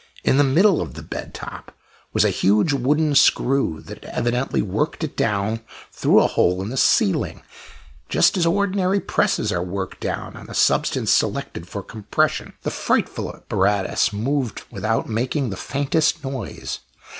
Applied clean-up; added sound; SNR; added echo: none; none; none; none.